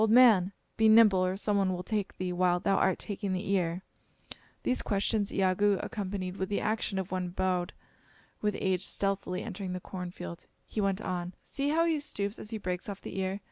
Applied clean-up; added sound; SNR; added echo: none; none; none; none.